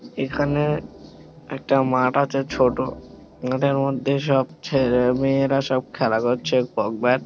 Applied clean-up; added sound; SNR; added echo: none; Organ; 18 dB; none.